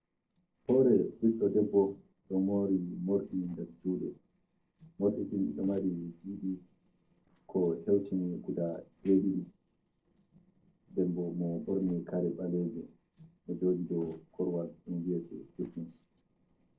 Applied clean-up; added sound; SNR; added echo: neural separator model SepFormer DNS4.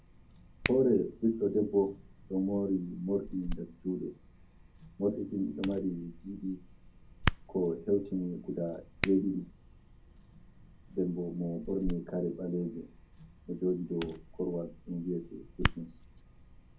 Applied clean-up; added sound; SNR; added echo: none; Hands; 7 dB; reverberation time 0.4 s.